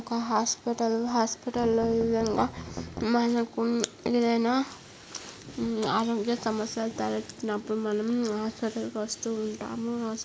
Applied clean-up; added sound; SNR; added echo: none; Strum; 10 dB; none.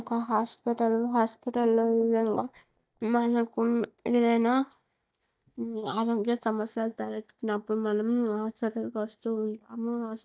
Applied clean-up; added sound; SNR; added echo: neural mask model DeepFilterNet 3.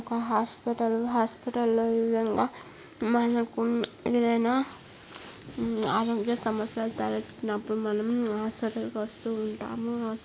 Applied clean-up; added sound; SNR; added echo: none; none; none; none.